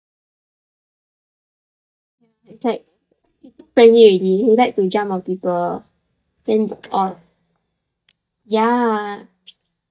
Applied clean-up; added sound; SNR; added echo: neural mask model DeepFilterNet 3.